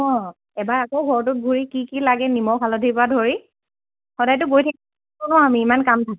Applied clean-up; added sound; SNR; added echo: none; none; none; none.